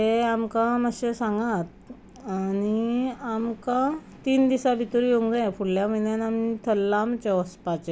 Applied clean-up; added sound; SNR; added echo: none; none; none; none.